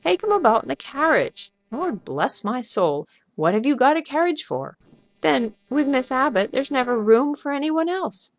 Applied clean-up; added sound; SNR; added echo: neural separator model SepFormer DNS4.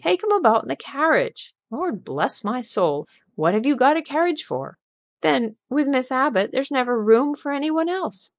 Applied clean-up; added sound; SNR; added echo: neural mask model Resemble Enhance denoiser.